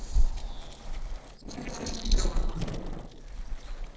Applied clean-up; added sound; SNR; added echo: neural separator model SepFormer DNS4.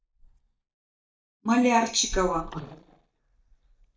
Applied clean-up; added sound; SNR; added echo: neural mask model DeepFilterNet 3.